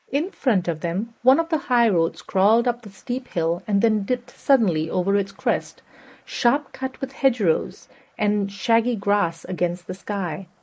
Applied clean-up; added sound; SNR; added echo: neural mask model Resemble Enhance denoiser.